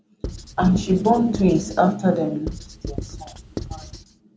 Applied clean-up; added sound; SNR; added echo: none; Writing; 11 dB; none.